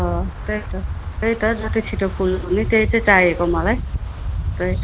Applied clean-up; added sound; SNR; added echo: none; Wind; 4 dB; none.